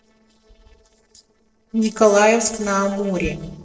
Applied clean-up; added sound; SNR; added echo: neural separator model SepFormer DNS4.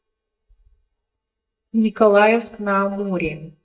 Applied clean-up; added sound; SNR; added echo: neural mask model DeepFilterNet 3.